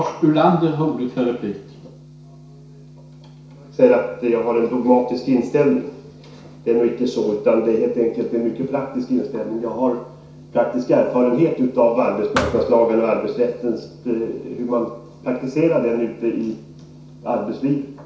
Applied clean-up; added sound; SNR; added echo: none; Thump, thud; 10 dB; reverberation time 0.6 s.